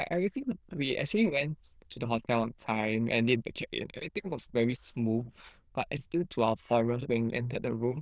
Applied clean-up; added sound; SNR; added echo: neural diffusion model UNIVERSE++.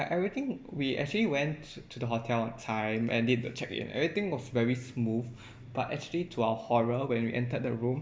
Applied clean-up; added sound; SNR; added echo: none; none; none; none.